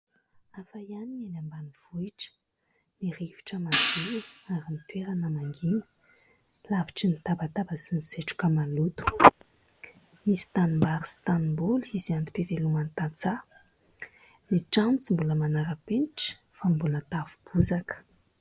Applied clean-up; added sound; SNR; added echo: none; Telephone + Hi-hat; -3 dB; none.